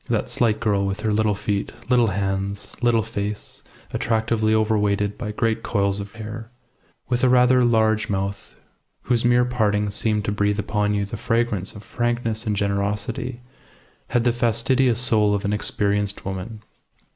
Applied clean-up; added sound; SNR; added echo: none; none; none; none.